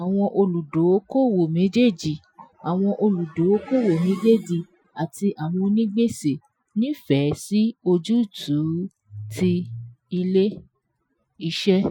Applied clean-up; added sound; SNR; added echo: classical method Wiener filter.